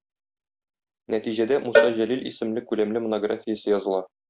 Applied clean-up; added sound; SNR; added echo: none; Cowbell; 0 dB; none.